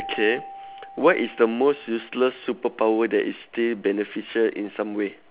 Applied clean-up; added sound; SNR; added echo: none; Keyboard (musical); 20 dB; none.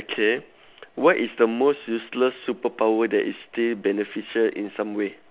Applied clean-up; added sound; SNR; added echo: none; none; none; none.